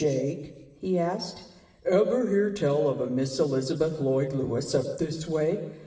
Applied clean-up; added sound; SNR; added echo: none; none; none; reverberation time 1.2 s.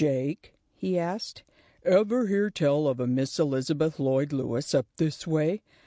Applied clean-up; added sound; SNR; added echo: none; none; none; none.